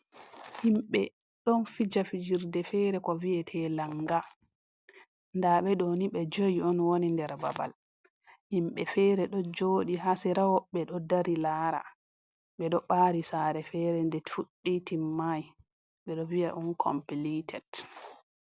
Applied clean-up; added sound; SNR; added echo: none; none; none; none.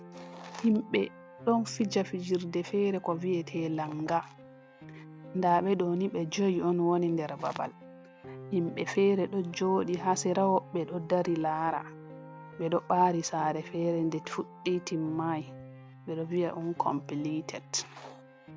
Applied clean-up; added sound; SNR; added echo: none; Piano; 17 dB; none.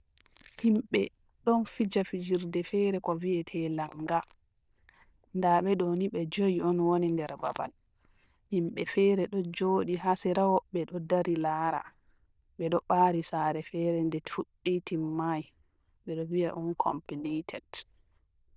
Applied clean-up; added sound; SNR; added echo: neural diffusion model UNIVERSE++.